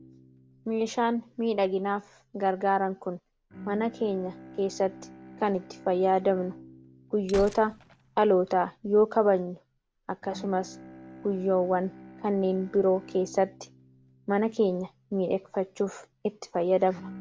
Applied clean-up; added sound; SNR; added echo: none; Gunshot, gunfire + Bowed string instrument; 20 dB; none.